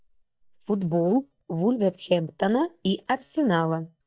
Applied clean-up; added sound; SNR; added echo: neural mask model DeepFilterNet 3.